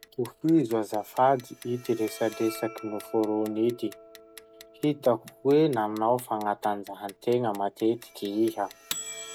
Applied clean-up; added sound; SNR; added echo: none; Clock + Bowed string instrument; 18 dB; none.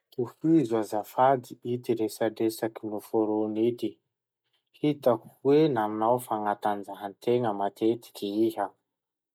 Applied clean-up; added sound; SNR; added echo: none; none; none; none.